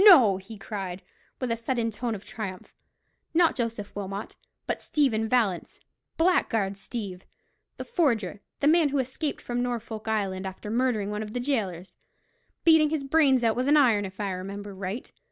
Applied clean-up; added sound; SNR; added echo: none; none; none; none.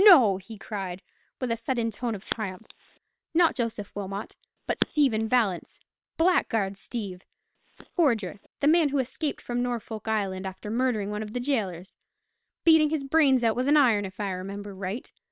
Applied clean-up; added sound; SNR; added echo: neural separator model SepFormer WHAM!.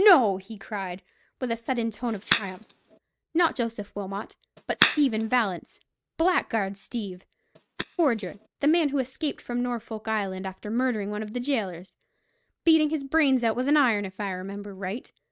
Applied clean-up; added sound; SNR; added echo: neural mask model RNNoise.